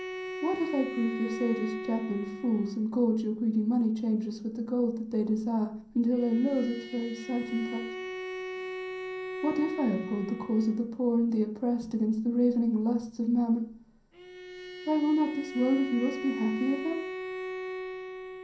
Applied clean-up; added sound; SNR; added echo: none; Bowed string instrument; 11 dB; reverberation time 0.6 s.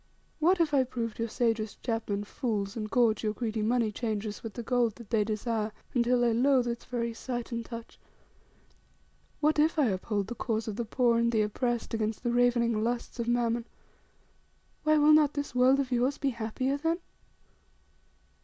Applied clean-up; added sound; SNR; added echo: none; none; none; none.